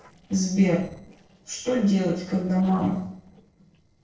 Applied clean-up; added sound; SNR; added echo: neural separator model SepFormer DNS4.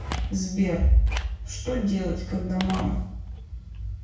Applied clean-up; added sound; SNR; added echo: none; Telephone; 16 dB; reverberation time 0.6 s.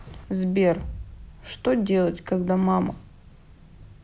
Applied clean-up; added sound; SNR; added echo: none; none; none; none.